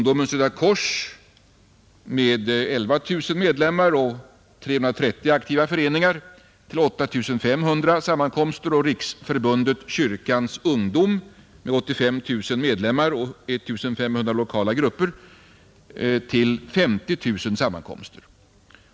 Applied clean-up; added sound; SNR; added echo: none; none; none; none.